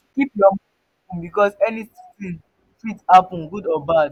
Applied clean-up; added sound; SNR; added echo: none; none; none; none.